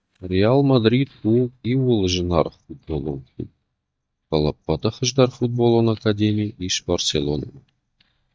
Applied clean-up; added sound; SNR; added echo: neural mask model DeepFilterNet 3.